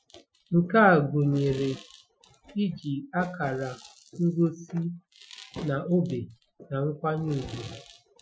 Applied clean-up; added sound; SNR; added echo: classical method Wiener filter.